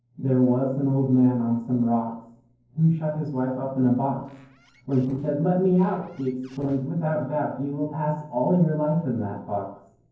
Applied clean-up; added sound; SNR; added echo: neural separator model SepFormer DNS4.